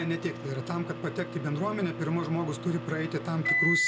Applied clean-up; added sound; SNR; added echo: none; Microwave oven; 2 dB; none.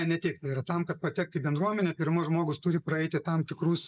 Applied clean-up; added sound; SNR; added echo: neural mask model Resemble Enhance denoiser.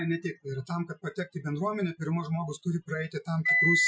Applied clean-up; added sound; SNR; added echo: classical method Wiener filter.